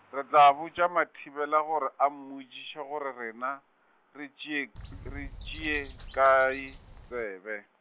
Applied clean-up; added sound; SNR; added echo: none; Bird; 15 dB; none.